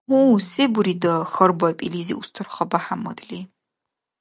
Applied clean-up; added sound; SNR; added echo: neural mask model DeepFilterNet 3.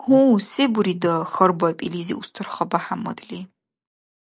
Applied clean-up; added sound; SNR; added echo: neural mask model Resemble Enhance denoiser.